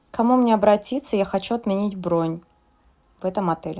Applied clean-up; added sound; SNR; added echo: none; none; none; none.